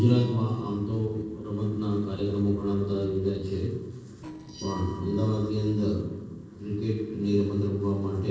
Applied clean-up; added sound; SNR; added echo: neural separator model SepFormer DNS4.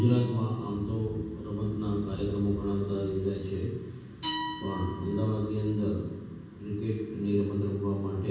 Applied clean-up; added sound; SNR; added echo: none; Glass; 0 dB; reverberation time 1.2 s.